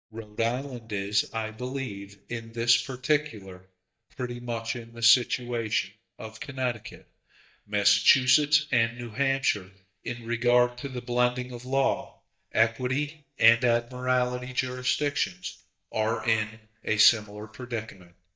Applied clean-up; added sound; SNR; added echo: neural mask model DeepFilterNet 3.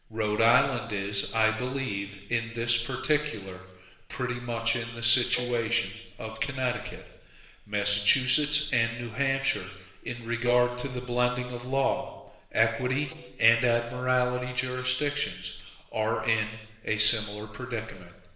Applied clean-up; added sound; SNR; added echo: neural separator model SepFormer DNS4.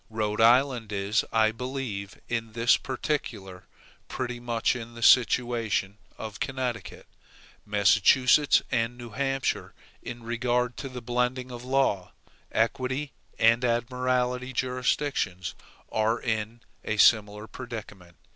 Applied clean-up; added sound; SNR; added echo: none; none; none; none.